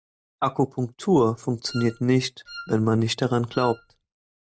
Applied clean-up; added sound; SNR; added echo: neural mask model RNNoise.